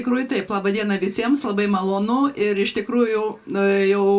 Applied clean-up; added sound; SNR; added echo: none; none; none; reverberation time 0.2 s.